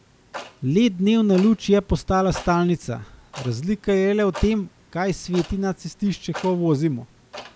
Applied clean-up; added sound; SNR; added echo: none; Clock; 19 dB; none.